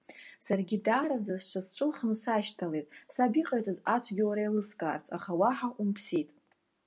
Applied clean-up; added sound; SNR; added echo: none; none; none; none.